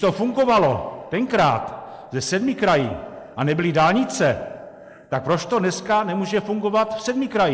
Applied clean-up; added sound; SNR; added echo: neural mask model Resemble Enhance denoiser.